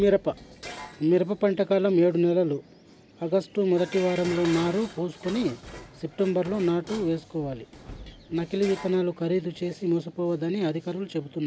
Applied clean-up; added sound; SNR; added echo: none; Dishes, pots, and pans; 18 dB; none.